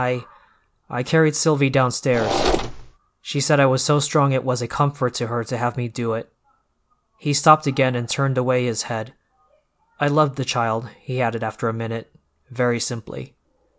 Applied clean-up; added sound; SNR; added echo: none; Mechanisms; 1 dB; none.